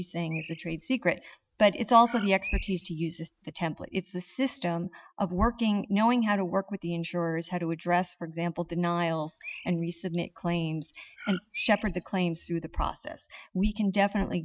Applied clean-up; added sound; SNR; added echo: neural mask model RNNoise.